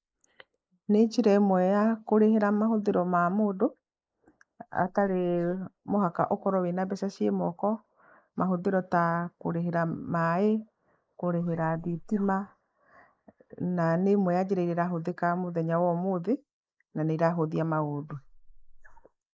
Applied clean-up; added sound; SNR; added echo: neural mask model Resemble Enhance denoiser.